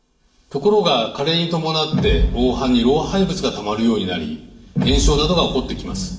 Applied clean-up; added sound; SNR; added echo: none; none; none; reverberation time 0.9 s.